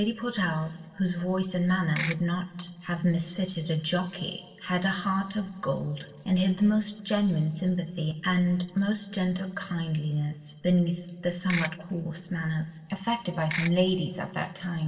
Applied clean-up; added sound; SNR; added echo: none; Ratchet, pawl / Percussion; 6 dB; reverberation time 1.4 s.